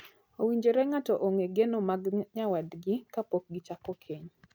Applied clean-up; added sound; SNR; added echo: none; none; none; none.